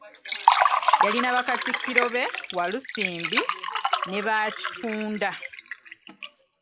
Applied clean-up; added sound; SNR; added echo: none; Liquid; -3 dB; none.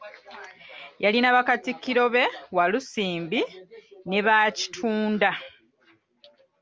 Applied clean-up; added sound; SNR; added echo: none; none; none; none.